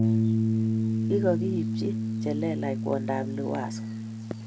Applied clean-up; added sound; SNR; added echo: none; Bass guitar; -5 dB; none.